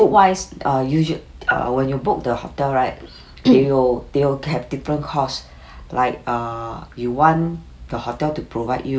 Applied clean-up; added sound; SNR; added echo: none; none; none; none.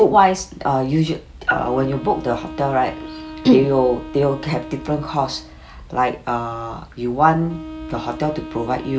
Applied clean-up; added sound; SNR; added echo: none; Wind instrument, woodwind instrument; 16 dB; none.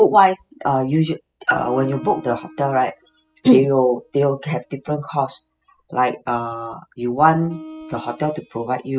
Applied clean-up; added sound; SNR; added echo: classical method spectral subtraction.